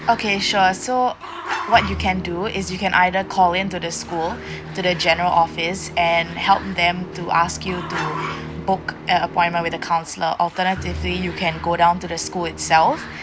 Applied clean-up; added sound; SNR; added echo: none; Musical instrument + Growling; 11 dB; none.